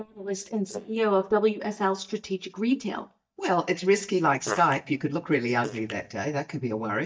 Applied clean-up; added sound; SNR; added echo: neural mask model DeepFilterNet 3.